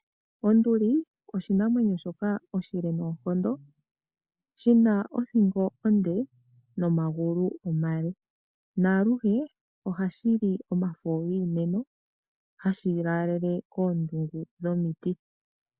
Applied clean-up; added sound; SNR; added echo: none; none; none; none.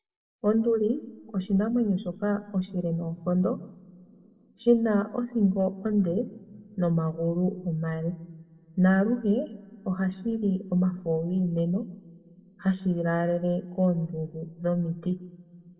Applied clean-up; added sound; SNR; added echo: none; none; none; reverberation time 0.7 s.